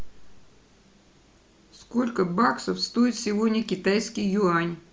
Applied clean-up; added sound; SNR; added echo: none; none; none; none.